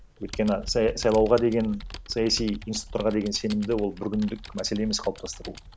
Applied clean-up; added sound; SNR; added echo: none; Computer keyboard; 14 dB; none.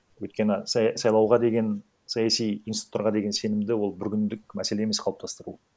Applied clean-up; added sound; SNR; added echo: none; none; none; none.